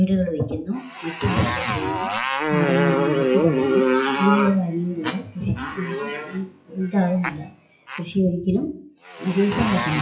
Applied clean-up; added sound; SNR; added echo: classical method WPE with log-MMSE.